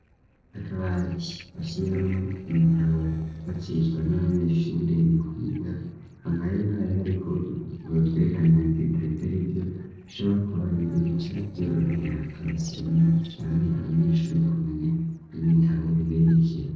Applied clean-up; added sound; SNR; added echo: neural separator model SepFormer DNS4.